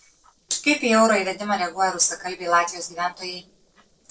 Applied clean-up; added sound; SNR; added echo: neural separator model SepFormer DNS4.